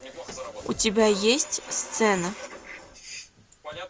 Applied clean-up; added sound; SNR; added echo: none; none; none; none.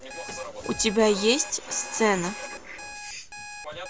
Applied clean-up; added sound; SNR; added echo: none; Alarm; 14 dB; none.